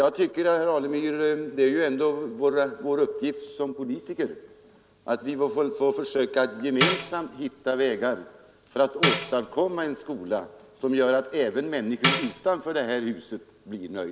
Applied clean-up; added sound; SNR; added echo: none; Tambourine; 4 dB; none.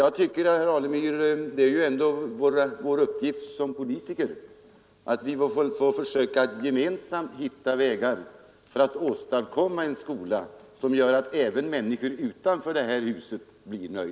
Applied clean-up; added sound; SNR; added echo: none; none; none; none.